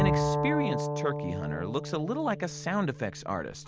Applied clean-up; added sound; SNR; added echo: none; Bowed string instrument; 0 dB; none.